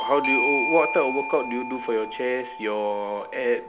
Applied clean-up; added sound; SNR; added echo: none; Bell / Doorbell; 4 dB; none.